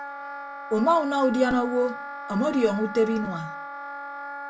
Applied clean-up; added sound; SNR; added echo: none; Wind instrument, woodwind instrument; 10 dB; reverberation time 0.1 s.